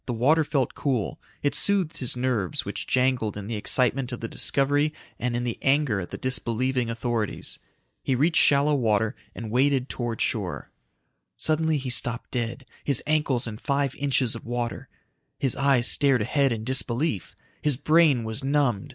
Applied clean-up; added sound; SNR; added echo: none; none; none; none.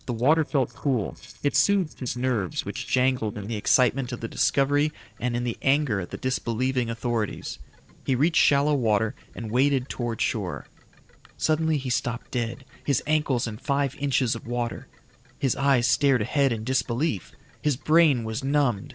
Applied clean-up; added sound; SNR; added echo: neural separator model SepFormer DNS4.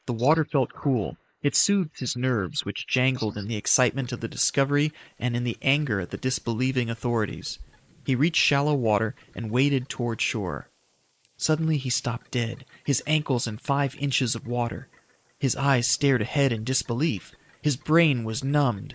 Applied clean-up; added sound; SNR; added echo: neural mask model Resemble Enhance denoiser.